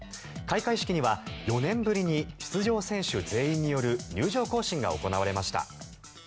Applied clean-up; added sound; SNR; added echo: none; none; none; none.